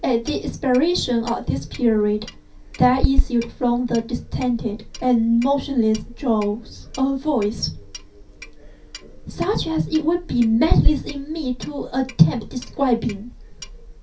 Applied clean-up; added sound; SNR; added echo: none; Clock; 6 dB; reverberation time 0.3 s.